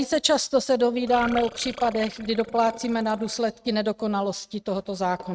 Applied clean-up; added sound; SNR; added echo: neural mask model RNNoise.